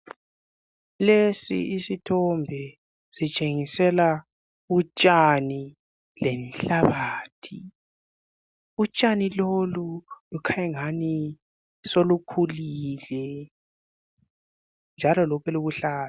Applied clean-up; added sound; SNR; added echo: none; none; none; none.